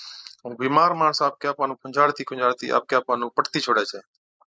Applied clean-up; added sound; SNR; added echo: neural mask model Resemble Enhance denoiser.